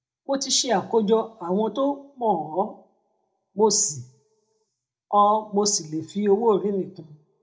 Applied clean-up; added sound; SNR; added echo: none; none; none; reverberation time 0.2 s.